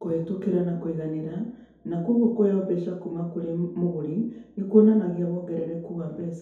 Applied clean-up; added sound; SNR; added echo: none; none; none; reverberation time 2.0 s.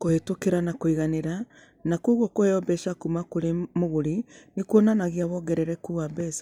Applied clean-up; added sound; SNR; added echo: none; none; none; none.